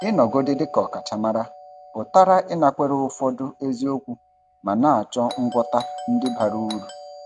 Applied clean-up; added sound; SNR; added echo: none; Doorbell; 15 dB; none.